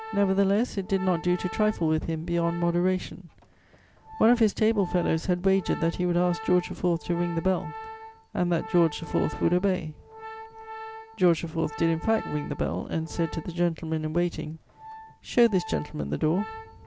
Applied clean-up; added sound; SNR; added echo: none; Organ; 16 dB; none.